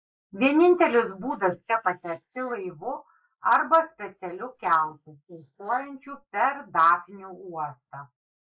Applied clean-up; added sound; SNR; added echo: neural mask model Resemble Enhance denoiser.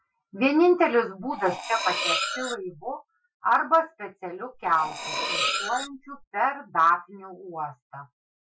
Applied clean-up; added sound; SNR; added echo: classical method Wiener filter.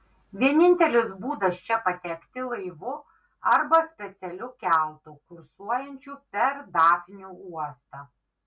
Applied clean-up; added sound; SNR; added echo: none; none; none; none.